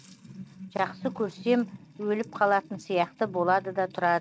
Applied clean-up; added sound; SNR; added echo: neural mask model RNNoise.